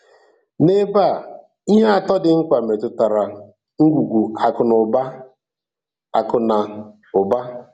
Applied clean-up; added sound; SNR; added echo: none; none; none; none.